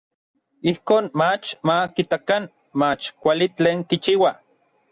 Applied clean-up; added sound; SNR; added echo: none; none; none; none.